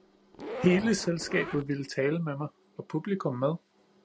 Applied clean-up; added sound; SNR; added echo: none; Zipper (clothing); 10 dB; none.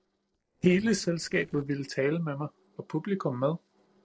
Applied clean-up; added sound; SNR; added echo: neural separator model SepFormer DNS4.